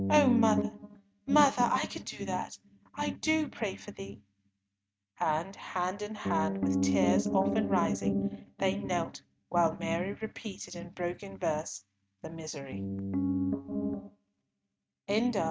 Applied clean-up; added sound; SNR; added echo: neural mask model RNNoise.